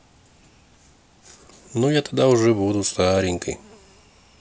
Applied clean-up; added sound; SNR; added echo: none; none; none; none.